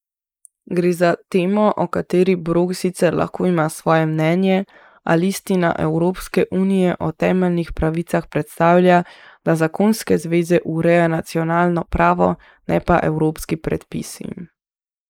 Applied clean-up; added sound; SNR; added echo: neural mask model Resemble Enhance denoiser.